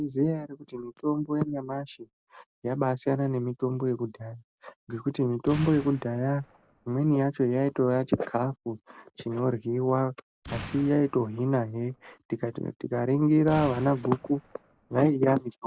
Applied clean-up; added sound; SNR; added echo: none; Explosion; 16 dB; none.